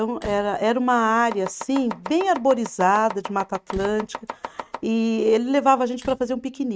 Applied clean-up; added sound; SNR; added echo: neural mask model RNNoise.